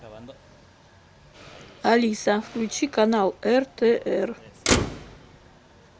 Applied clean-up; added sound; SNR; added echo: none; Motor vehicle (road); 8 dB; none.